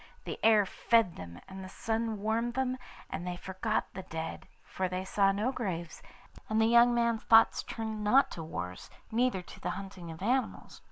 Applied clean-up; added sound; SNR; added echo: none; none; none; none.